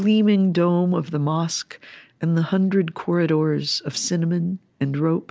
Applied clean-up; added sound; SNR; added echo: none; none; none; none.